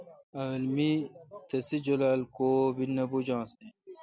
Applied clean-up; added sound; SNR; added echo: none; none; none; none.